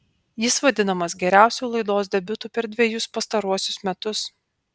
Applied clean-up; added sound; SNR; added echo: none; none; none; none.